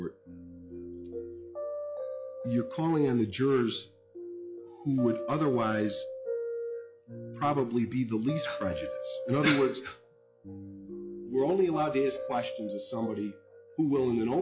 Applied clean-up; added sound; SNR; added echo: classical method log-MMSE.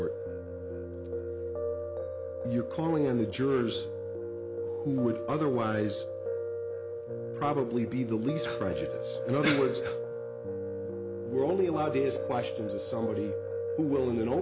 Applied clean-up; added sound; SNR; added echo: none; Piano; 3 dB; none.